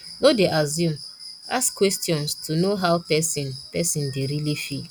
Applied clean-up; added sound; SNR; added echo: none; Cricket; 16 dB; none.